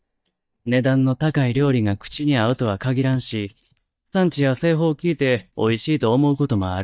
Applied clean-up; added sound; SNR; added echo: neural mask model DeepFilterNet 3.